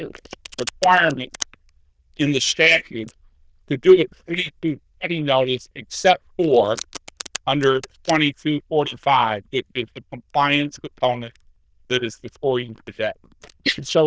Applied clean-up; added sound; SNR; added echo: neural diffusion model UNIVERSE++.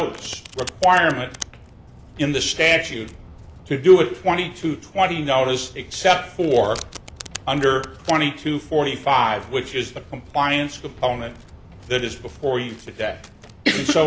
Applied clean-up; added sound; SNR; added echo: none; Walk, footsteps + Domestic sounds, home sounds; 18 dB; none.